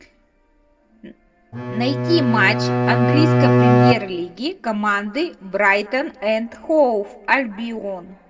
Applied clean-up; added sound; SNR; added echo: none; Bowed string instrument; -4 dB; reverberation time 1.4 s.